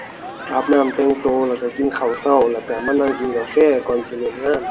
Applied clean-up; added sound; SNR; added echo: none; Human group actions; 14 dB; reverberation time 1.0 s.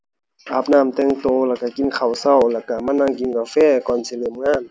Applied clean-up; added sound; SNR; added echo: none; none; none; none.